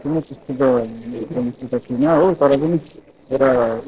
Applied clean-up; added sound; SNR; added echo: neural separator model SepFormer DNS4.